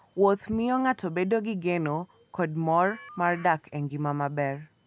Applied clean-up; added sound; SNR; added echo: none; Telephone; 18 dB; none.